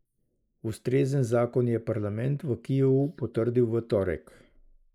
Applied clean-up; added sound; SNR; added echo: neural mask model Resemble Enhance denoiser.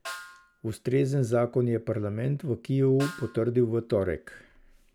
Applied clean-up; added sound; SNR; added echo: none; Snare drum; 19 dB; none.